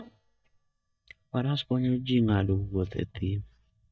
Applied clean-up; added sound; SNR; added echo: neural mask model DeepFilterNet 3.